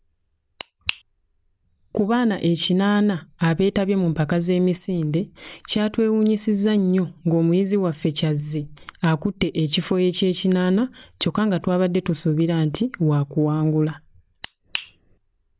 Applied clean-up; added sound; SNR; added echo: none; none; none; none.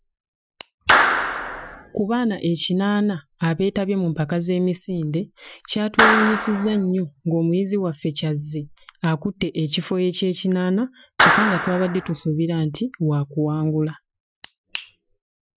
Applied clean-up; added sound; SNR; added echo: classical method Wiener filter.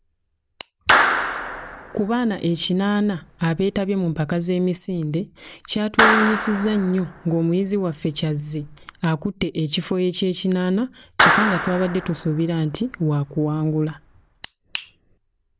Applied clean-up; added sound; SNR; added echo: none; Clapping; 2 dB; none.